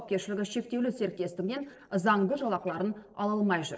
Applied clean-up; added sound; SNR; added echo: neural separator model SepFormer DNS4.